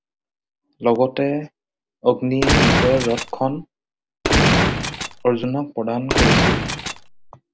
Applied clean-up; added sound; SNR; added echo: none; Gunshot, gunfire; -5 dB; none.